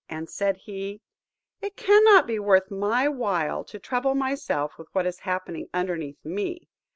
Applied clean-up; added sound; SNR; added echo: none; none; none; none.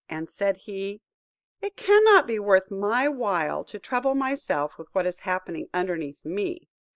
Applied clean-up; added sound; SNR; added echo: neural mask model Resemble Enhance denoiser.